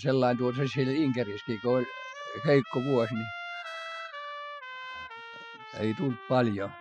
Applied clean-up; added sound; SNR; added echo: classical method spectral subtraction.